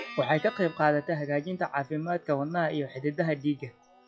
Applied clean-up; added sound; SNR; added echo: classical method log-MMSE.